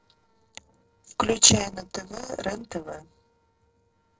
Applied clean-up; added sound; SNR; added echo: neural separator model SepFormer DNS4.